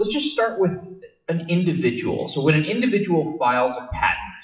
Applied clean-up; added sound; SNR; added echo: classical method WPE with log-MMSE.